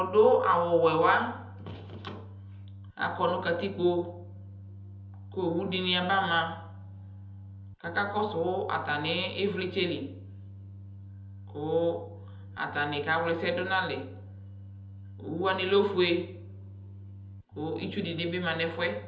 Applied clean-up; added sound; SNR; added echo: none; Organ; 14 dB; reverberation time 0.8 s.